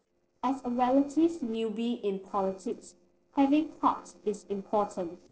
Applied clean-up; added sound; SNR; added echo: neural separator model SepFormer DNS4.